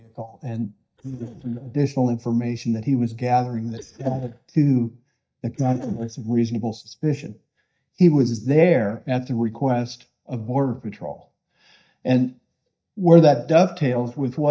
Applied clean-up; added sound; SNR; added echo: neural mask model DeepFilterNet 3.